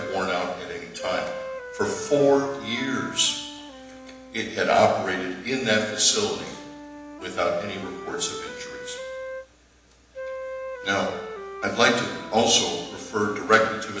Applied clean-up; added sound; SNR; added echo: none; Wind instrument, woodwind instrument; 13 dB; reverberation time 1.0 s.